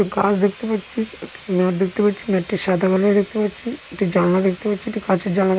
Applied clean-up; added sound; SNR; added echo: none; Sawing; 17 dB; none.